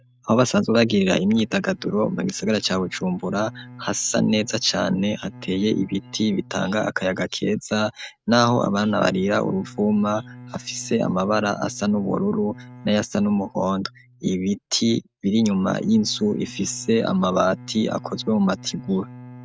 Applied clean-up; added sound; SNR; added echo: neural mask model RNNoise.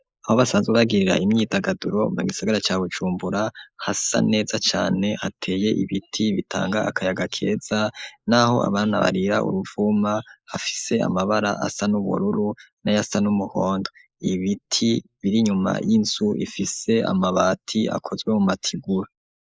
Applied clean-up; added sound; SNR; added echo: neural mask model Resemble Enhance denoiser.